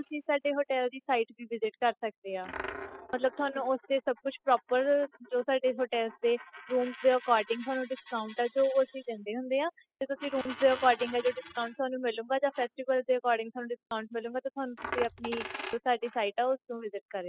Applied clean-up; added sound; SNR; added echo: classical method spectral subtraction.